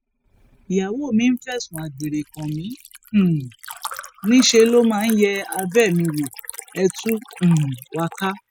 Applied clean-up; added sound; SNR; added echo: classical method spectral subtraction.